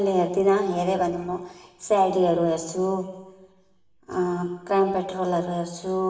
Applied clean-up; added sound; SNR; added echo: none; none; none; reverberation time 1.2 s.